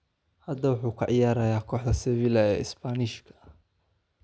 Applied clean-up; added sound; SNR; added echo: none; none; none; none.